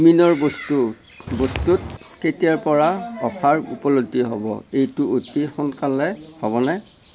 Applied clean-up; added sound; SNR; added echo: none; Walk, footsteps; 8 dB; none.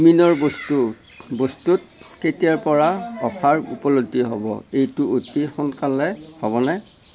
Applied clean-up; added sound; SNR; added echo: none; none; none; none.